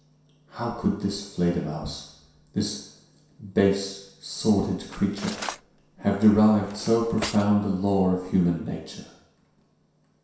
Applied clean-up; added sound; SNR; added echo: none; Cutlery, silverware; 14 dB; reverberation time 0.7 s.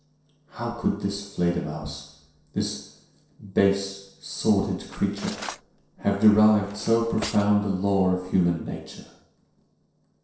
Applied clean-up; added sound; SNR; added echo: neural separator model SepFormer DNS4.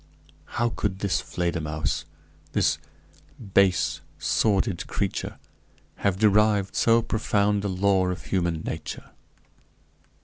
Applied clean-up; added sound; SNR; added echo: none; none; none; none.